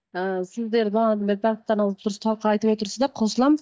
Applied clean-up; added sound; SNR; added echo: neural mask model DeepFilterNet 3.